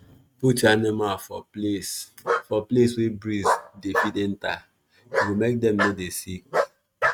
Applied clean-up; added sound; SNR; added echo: neural mask model RNNoise.